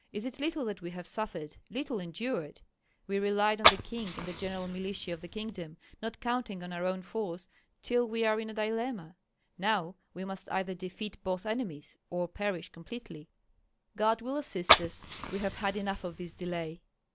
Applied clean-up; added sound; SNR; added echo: none; Fire; -4 dB; none.